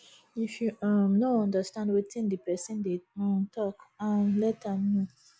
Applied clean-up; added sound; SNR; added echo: none; none; none; none.